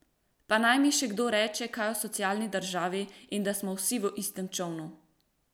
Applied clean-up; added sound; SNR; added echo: none; none; none; none.